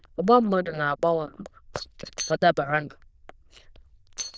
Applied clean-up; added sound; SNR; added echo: neural diffusion model UNIVERSE++.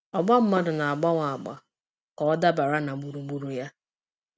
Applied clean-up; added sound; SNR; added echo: none; none; none; none.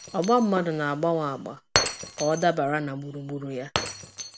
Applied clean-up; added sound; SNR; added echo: none; Shatter; 7 dB; none.